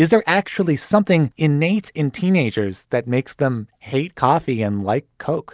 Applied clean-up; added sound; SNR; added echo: none; none; none; none.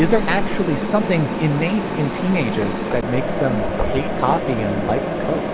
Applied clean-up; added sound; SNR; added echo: none; Mechanisms; 0 dB; none.